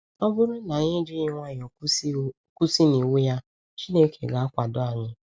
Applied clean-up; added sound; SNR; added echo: none; none; none; none.